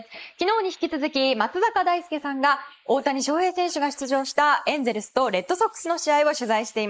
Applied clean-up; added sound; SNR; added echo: neural mask model Resemble Enhance denoiser.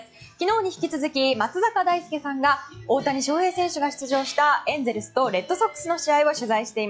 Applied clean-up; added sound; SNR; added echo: classical method log-MMSE.